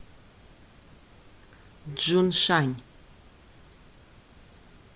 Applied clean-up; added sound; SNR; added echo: none; none; none; none.